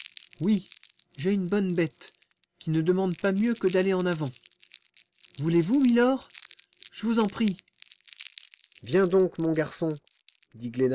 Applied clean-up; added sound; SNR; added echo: none; Crumpling, crinkling; 19 dB; none.